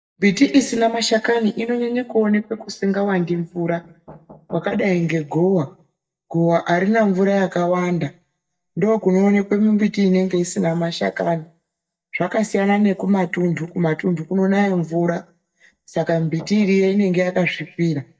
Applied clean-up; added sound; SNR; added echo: neural mask model DeepFilterNet 3.